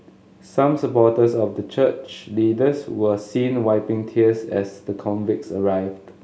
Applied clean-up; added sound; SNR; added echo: none; none; none; none.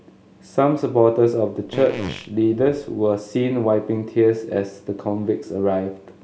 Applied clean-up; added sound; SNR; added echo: none; Fart; 12 dB; none.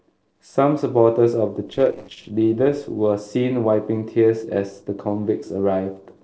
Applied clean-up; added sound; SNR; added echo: neural separator model SepFormer DNS4.